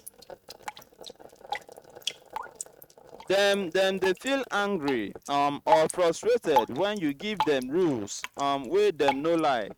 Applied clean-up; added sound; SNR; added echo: neural mask model RNNoise.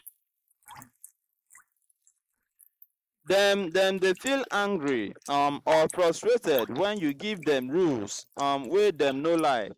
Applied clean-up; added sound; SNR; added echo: neural mask model Resemble Enhance denoiser.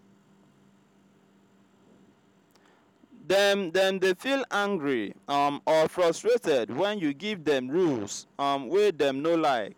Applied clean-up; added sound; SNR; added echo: none; none; none; none.